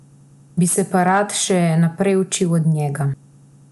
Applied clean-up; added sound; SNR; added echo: none; none; none; none.